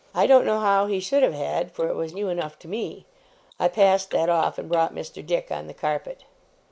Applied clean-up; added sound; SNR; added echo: neural mask model Resemble Enhance denoiser.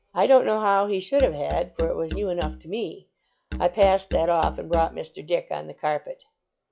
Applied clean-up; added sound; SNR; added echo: classical method log-MMSE.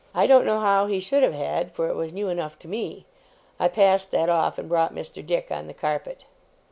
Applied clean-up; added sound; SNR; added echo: none; none; none; none.